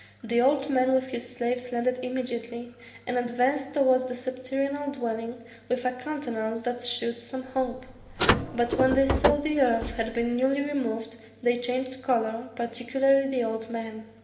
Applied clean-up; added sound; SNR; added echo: none; Car; 2 dB; reverberation time 1.1 s.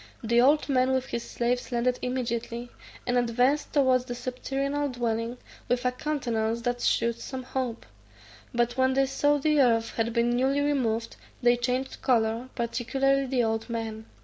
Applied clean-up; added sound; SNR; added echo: none; none; none; none.